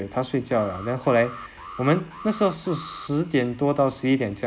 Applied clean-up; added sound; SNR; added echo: none; Alarm; 16 dB; none.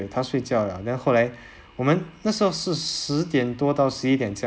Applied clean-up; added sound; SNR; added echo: none; none; none; none.